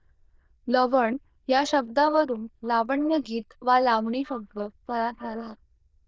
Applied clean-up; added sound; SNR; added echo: neural diffusion model UNIVERSE++.